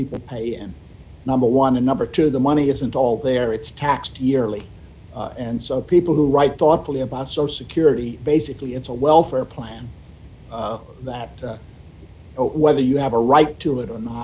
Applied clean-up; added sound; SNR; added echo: none; none; none; none.